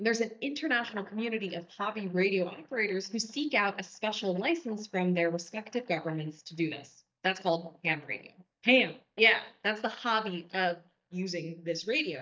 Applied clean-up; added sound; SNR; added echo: neural mask model DeepFilterNet 3.